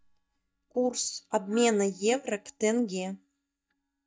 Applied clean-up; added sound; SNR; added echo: neural mask model DeepFilterNet 3.